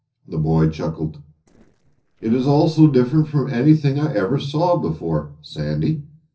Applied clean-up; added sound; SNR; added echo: neural separator model SepFormer DNS4.